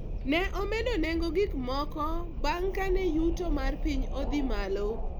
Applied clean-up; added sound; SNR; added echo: none; Wind; 0 dB; none.